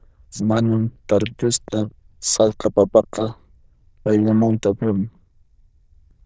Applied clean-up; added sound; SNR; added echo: neural diffusion model UNIVERSE++.